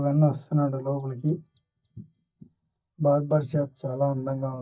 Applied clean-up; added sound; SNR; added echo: neural mask model DeepFilterNet 3.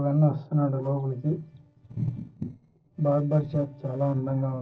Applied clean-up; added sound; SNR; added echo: neural separator model SepFormer DNS4.